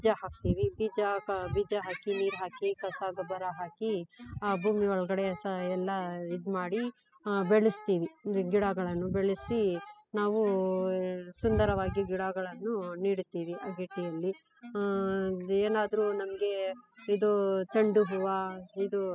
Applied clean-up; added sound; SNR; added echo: classical method spectral subtraction.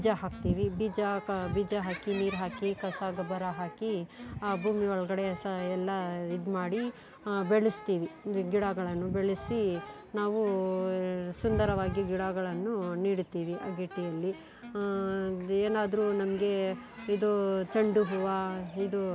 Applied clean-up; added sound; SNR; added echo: none; Wind instrument, woodwind instrument; 18 dB; none.